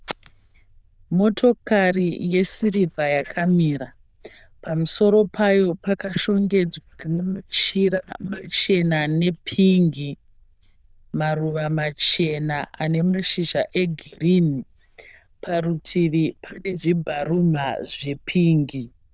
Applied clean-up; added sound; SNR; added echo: neural diffusion model UNIVERSE++.